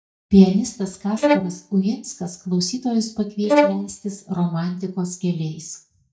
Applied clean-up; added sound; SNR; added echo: neural mask model DeepFilterNet 3.